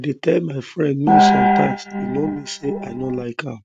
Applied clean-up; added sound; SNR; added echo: neural mask model RNNoise.